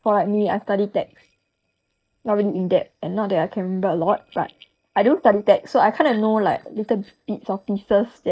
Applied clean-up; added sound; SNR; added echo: neural mask model DeepFilterNet 3.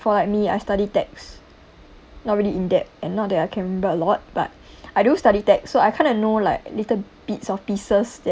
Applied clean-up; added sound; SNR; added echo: none; none; none; none.